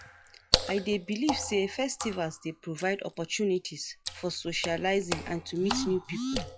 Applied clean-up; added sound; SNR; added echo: classical method log-MMSE.